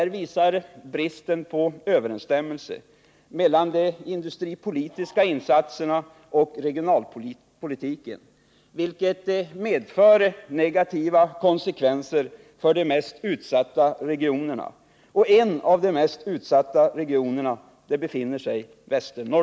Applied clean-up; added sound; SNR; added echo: none; none; none; none.